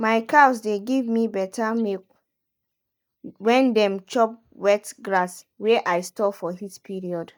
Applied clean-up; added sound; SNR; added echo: neural mask model DeepFilterNet 3.